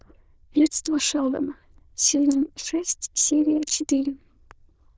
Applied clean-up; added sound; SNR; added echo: neural diffusion model UNIVERSE++.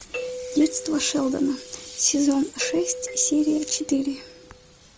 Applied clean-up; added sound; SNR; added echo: none; Doorbell; 12 dB; none.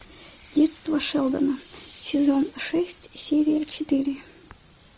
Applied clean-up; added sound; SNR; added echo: none; none; none; none.